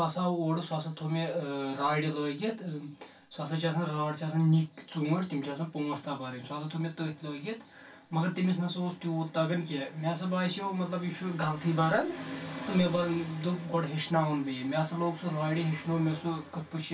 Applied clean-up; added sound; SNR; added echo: none; none; none; reverberation time 0.2 s.